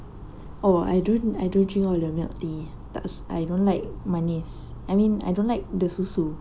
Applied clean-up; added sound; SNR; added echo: none; none; none; none.